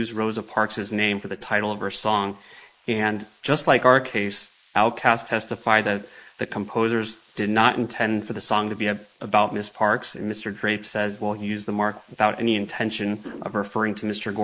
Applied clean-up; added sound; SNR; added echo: neural mask model Resemble Enhance denoiser.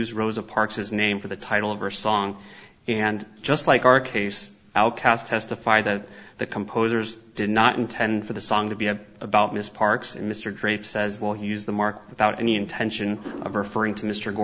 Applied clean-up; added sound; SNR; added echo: none; none; none; none.